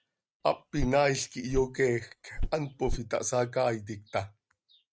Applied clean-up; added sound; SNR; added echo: neural mask model RNNoise.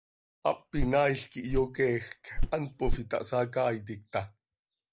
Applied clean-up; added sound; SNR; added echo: neural mask model DeepFilterNet 3.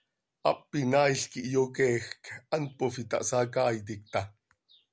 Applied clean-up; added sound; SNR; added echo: none; none; none; none.